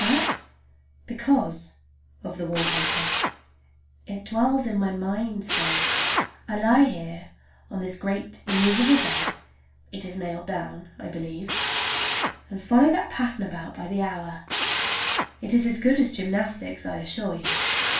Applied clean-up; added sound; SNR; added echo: none; Drill; 4 dB; reverberation time 0.3 s.